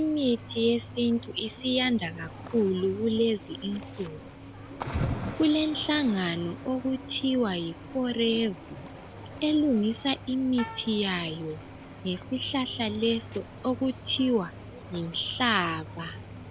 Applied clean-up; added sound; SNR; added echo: none; Cricket / Waves, surf + Bowed string instrument; 12 dB; none.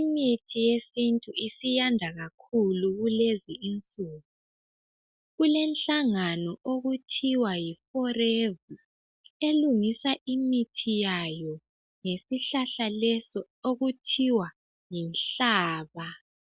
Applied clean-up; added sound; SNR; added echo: none; none; none; none.